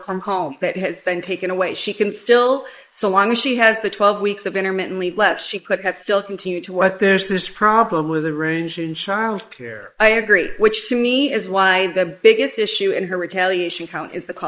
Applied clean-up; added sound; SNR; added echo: neural mask model Resemble Enhance denoiser.